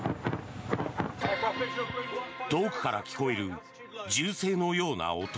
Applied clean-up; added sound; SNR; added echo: none; none; none; none.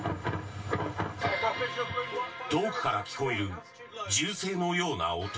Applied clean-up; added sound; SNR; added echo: none; none; none; reverberation time 0.2 s.